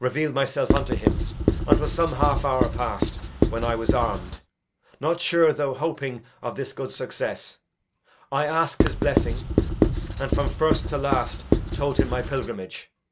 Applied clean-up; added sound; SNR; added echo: none; Writing; -3 dB; none.